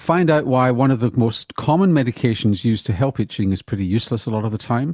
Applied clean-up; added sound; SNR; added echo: none; none; none; none.